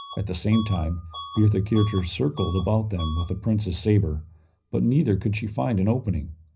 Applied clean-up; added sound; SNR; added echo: none; Bus / Alarm; 19 dB; reverberation time 0.4 s.